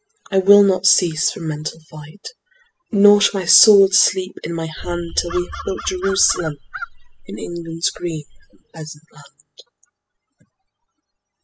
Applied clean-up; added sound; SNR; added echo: classical method spectral subtraction.